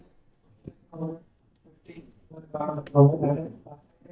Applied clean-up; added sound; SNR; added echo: neural mask model DeepFilterNet 3.